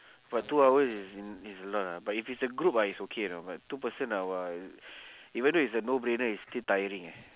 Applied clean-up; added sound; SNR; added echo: none; none; none; none.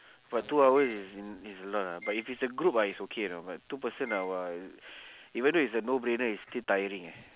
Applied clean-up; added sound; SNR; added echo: none; Bowed string instrument; 17 dB; none.